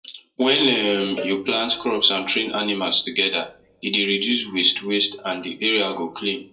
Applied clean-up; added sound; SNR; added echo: none; Cowbell; 17 dB; reverberation time 0.2 s.